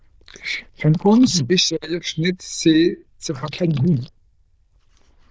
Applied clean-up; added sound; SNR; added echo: neural diffusion model UNIVERSE++.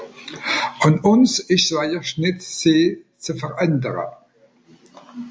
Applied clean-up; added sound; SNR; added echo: none; none; none; none.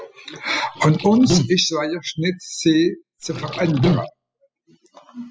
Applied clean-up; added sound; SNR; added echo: classical method spectral subtraction.